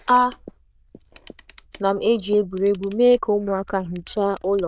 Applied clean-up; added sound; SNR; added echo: neural diffusion model UNIVERSE++.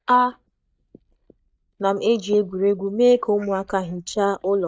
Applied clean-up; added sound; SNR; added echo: neural mask model DeepFilterNet 3.